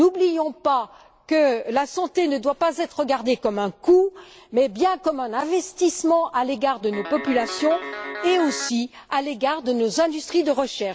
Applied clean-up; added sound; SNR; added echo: none; Guitar; 10 dB; none.